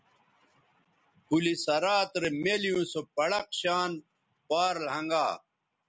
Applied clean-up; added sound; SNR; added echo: none; none; none; none.